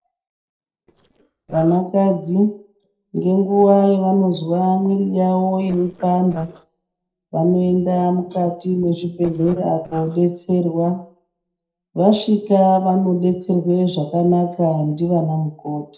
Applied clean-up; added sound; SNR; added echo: neural separator model SepFormer DNS4.